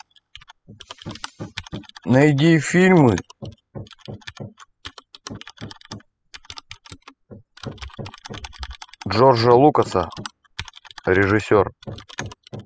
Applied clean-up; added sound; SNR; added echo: classical method spectral subtraction.